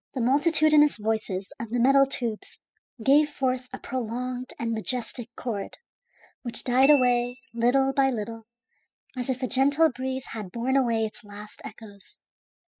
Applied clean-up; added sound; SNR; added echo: classical method spectral subtraction.